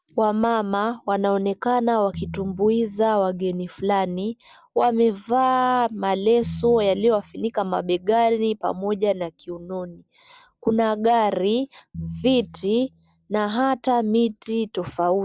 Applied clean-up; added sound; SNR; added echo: none; Piano; 16 dB; none.